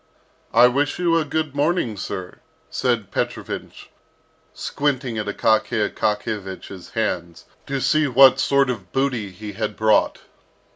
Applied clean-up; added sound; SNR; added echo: none; none; none; none.